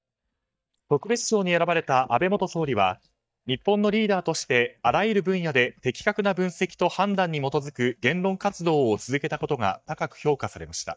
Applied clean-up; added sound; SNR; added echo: neural mask model DeepFilterNet 3.